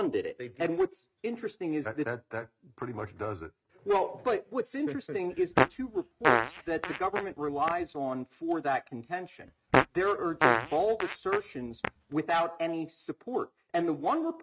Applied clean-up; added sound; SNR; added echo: neural mask model RNNoise.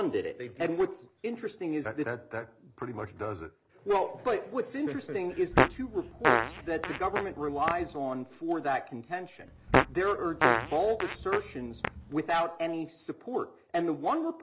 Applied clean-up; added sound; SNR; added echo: none; Fart; 0 dB; none.